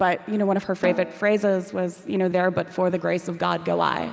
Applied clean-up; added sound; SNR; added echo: none; Snare drum; 14 dB; none.